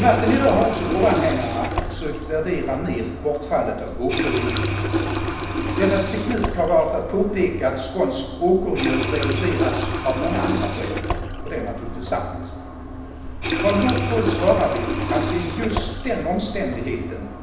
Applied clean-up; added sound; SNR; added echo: none; Water tap, faucet; 2 dB; reverberation time 0.9 s.